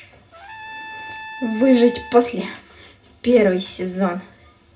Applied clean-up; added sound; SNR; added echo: none; Trumpet; 15 dB; reverberation time 0.4 s.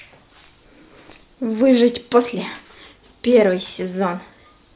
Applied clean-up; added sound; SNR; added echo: none; none; none; none.